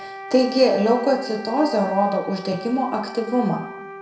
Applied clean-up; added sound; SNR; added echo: none; Wind instrument, woodwind instrument; 14 dB; reverberation time 0.8 s.